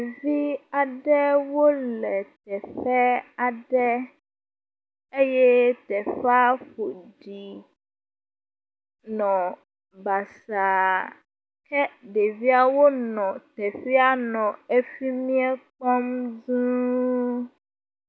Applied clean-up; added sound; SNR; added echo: none; none; none; none.